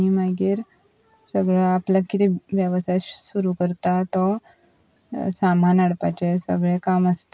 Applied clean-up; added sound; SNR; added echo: none; none; none; none.